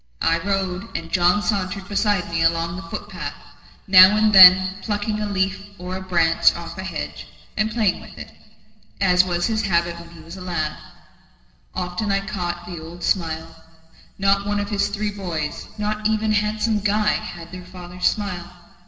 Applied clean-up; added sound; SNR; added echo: none; none; none; reverberation time 1.8 s.